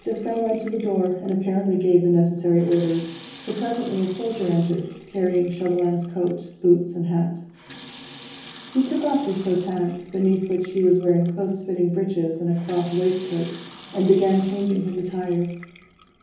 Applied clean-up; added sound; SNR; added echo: none; Sink (filling or washing) / Water tap, faucet; 19 dB; reverberation time 0.7 s.